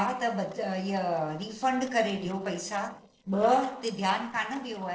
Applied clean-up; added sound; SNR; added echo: neural separator model SepFormer DNS4.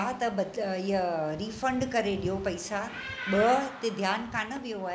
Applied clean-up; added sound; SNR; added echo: none; none; none; none.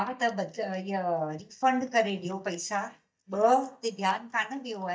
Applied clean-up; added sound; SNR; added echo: neural mask model DeepFilterNet 3.